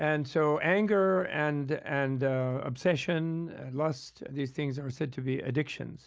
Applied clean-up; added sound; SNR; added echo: none; none; none; none.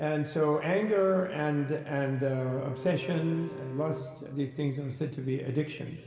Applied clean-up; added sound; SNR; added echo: none; Bowed string instrument; 14 dB; reverberation time 2.2 s.